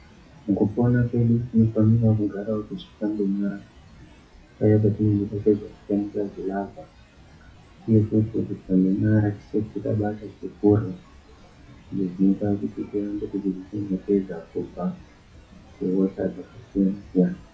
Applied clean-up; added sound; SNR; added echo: classical method WPE with log-MMSE.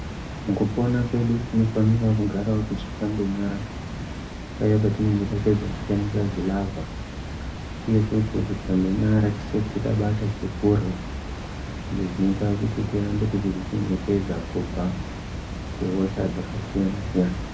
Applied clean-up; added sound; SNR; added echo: none; Water; 8 dB; reverberation time 0.3 s.